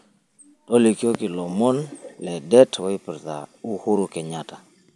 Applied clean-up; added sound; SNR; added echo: none; none; none; none.